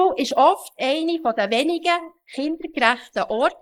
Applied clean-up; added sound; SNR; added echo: neural mask model Resemble Enhance denoiser.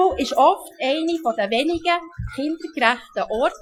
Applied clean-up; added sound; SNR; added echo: classical method Wiener filter.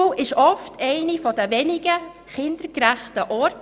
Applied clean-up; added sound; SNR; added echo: none; none; none; none.